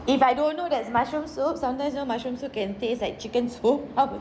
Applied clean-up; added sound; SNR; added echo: none; none; none; none.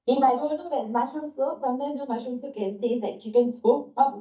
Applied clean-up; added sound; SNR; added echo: neural mask model DeepFilterNet 3.